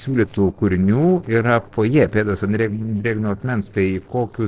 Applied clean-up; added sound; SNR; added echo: neural separator model SepFormer DNS4.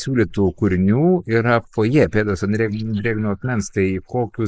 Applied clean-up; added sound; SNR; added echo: neural mask model Resemble Enhance denoiser.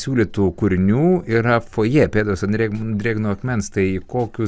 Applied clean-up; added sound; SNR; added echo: none; none; none; none.